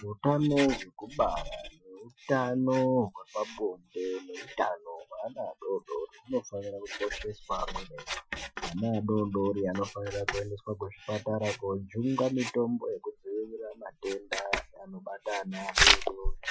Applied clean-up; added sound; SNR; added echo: classical method Wiener filter.